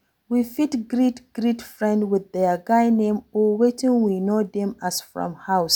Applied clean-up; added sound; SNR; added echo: none; none; none; none.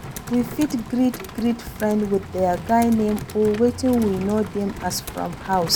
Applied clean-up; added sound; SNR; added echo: none; Computer keyboard + Rain; 12 dB; none.